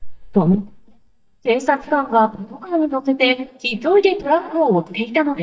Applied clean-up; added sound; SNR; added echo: neural mask model DeepFilterNet 3.